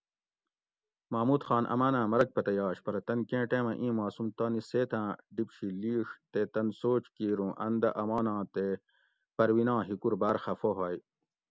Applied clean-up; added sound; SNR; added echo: none; none; none; none.